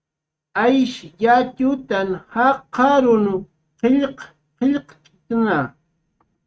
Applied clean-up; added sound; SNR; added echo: neural mask model RNNoise.